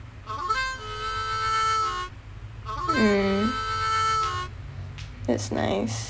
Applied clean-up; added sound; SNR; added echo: none; Harmonica; -2 dB; none.